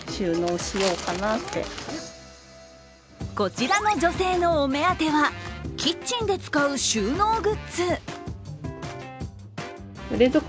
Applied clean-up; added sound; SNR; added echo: none; none; none; none.